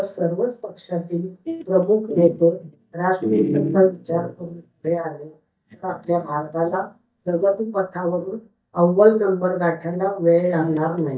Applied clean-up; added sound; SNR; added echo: neural mask model DeepFilterNet 3.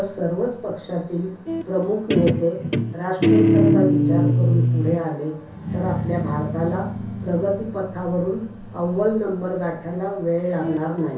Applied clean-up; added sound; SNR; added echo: none; Guitar; -1 dB; reverberation time 0.6 s.